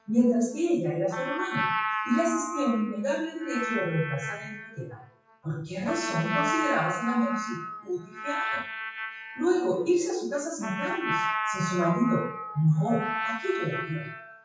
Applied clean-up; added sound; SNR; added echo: classical method WPE with log-MMSE.